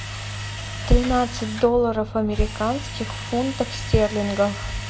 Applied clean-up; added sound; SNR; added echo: none; Drill; 14 dB; reverberation time 1.8 s.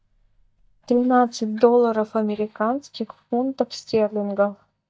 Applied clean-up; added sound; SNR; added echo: neural mask model DeepFilterNet 3.